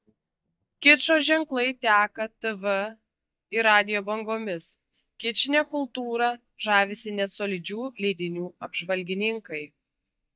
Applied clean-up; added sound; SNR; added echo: neural mask model DeepFilterNet 3.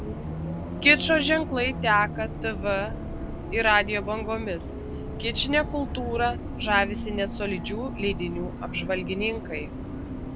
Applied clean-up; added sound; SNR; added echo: none; Bus; 7 dB; none.